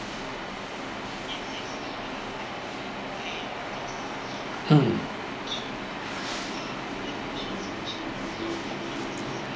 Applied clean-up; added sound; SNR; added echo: none; none; none; none.